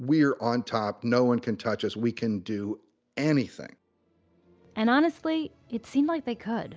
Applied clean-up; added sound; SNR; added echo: none; none; none; none.